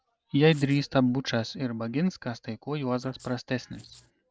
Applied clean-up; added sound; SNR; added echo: neural separator model SepFormer DNS4.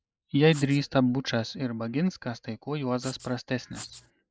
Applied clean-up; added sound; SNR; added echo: neural mask model Resemble Enhance denoiser.